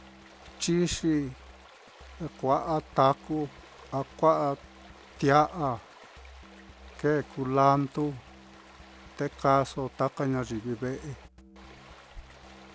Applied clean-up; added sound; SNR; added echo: none; Drum kit + Stream; 20 dB; none.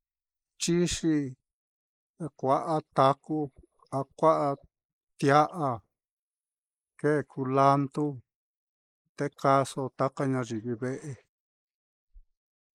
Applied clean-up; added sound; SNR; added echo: neural mask model Resemble Enhance denoiser.